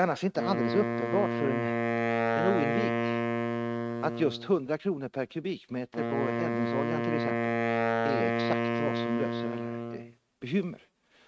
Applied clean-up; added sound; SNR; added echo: neural mask model RNNoise.